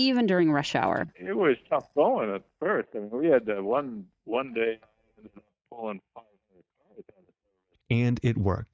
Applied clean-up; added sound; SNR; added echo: neural mask model DeepFilterNet 3.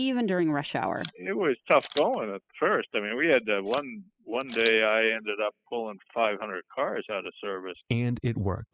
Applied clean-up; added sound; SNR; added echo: classical method spectral subtraction.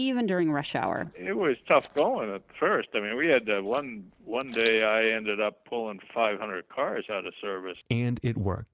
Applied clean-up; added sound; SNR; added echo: neural separator model SepFormer DNS4.